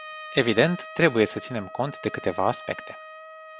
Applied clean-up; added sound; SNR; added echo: none; Trumpet; 15 dB; none.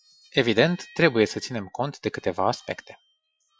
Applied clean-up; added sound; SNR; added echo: classical method Wiener filter.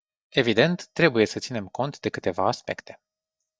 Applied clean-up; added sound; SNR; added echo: neural mask model DeepFilterNet 3.